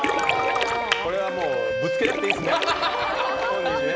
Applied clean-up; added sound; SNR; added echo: none; Bowed string instrument + Splash, splatter; 1 dB; none.